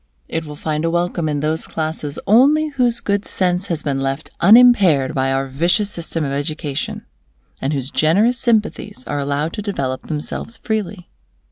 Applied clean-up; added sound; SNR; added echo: none; none; none; none.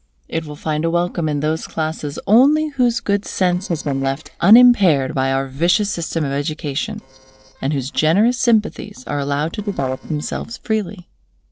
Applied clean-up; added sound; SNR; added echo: neural separator model SepFormer DNS4.